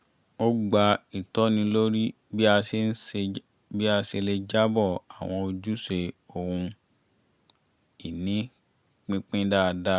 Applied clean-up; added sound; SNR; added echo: none; none; none; none.